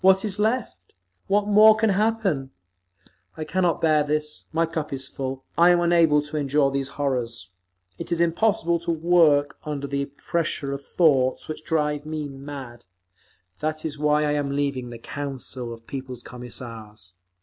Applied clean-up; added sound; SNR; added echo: none; none; none; none.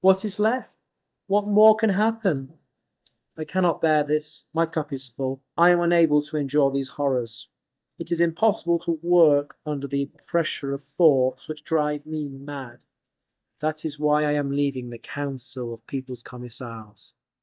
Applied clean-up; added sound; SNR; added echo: neural mask model DeepFilterNet 3.